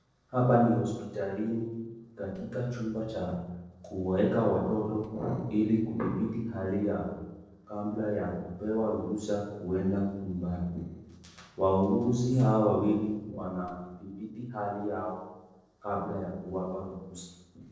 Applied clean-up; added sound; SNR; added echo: neural separator model SepFormer DNS4.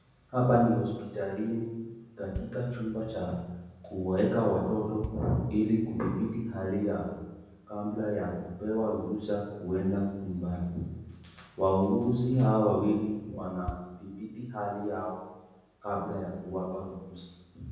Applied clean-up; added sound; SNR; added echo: none; Bass drum; 17 dB; reverberation time 1.1 s.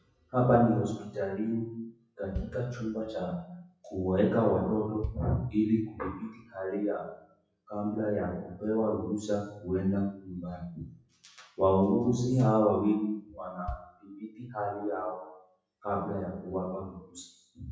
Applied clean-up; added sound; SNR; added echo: classical method WPE with log-MMSE.